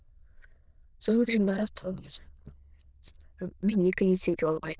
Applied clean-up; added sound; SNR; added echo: neural diffusion model UNIVERSE++.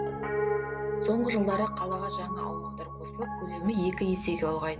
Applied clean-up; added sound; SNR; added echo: none; Piano; 2 dB; none.